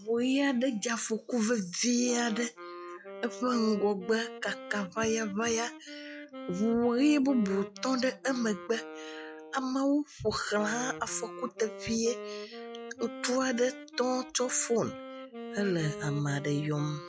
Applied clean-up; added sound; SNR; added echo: classical method log-MMSE.